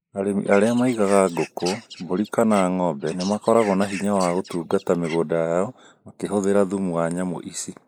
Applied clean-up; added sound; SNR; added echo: neural mask model Resemble Enhance denoiser.